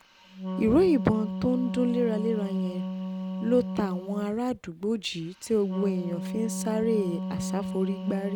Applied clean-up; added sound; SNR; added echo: none; Wind instrument, woodwind instrument; 5 dB; none.